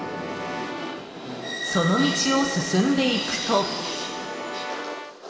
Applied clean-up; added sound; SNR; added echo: none; Keyboard (musical) / Brass instrument; 12 dB; reverberation time 1.9 s.